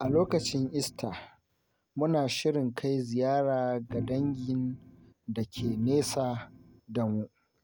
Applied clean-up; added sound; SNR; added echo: none; Organ; 10 dB; none.